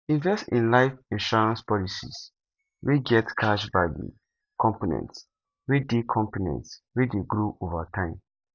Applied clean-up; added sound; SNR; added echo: neural mask model DeepFilterNet 3.